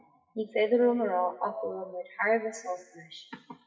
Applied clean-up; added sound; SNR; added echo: classical method WPE with log-MMSE.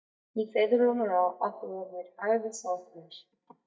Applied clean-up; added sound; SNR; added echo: neural mask model DeepFilterNet 3.